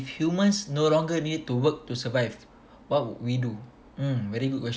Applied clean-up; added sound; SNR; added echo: none; none; none; none.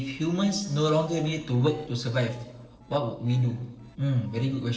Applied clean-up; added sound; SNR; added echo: neural separator model SepFormer DNS4.